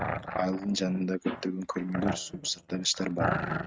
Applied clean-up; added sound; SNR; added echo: neural mask model RNNoise.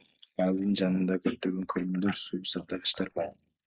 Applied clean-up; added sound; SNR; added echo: neural mask model Resemble Enhance denoiser.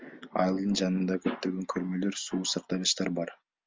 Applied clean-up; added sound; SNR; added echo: none; none; none; none.